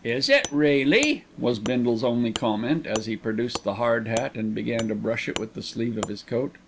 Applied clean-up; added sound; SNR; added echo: none; Wood; 15 dB; none.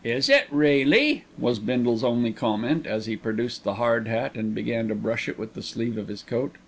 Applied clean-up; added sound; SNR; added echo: none; none; none; none.